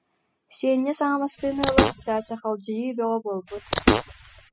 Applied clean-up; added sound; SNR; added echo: classical method spectral subtraction.